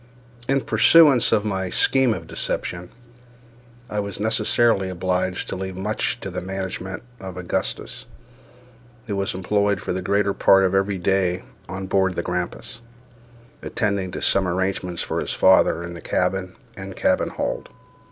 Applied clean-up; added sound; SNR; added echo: none; none; none; none.